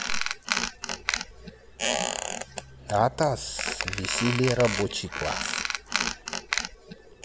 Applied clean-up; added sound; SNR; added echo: none; Squeak; 1 dB; none.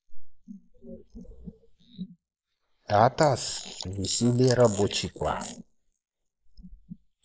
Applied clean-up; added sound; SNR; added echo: neural mask model Resemble Enhance denoiser.